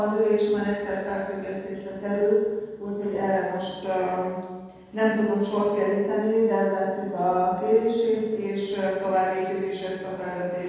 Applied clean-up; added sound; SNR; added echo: none; none; none; reverberation time 1.2 s.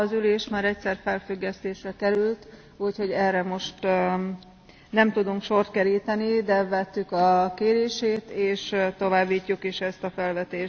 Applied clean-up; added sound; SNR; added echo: none; none; none; none.